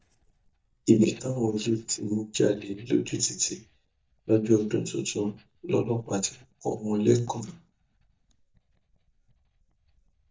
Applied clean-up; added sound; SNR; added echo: neural mask model DeepFilterNet 3.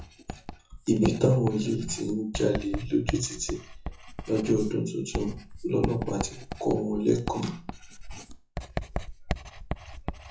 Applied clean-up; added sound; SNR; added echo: classical method WPE with log-MMSE.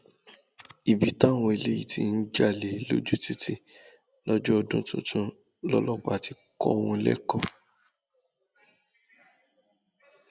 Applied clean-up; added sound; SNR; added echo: none; none; none; none.